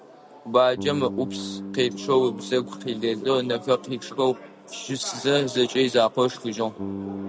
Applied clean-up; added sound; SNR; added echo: none; Bass guitar; 13 dB; none.